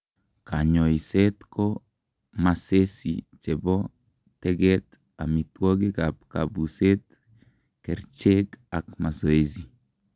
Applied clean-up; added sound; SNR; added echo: none; none; none; none.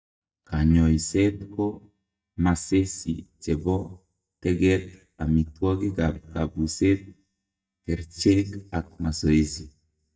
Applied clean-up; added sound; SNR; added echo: neural mask model DeepFilterNet 3.